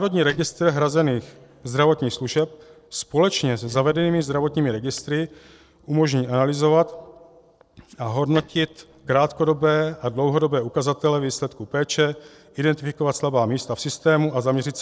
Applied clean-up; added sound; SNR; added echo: neural separator model SepFormer DNS4.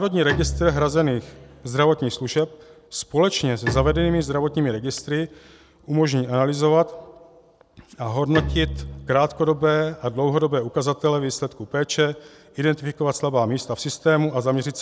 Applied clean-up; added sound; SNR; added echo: none; Bowed string instrument; 11 dB; none.